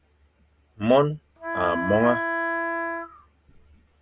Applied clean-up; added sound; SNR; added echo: none; Wind instrument, woodwind instrument; 2 dB; none.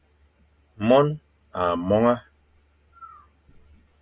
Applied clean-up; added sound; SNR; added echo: none; none; none; none.